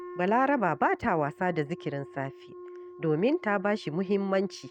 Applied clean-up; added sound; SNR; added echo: neural mask model RNNoise.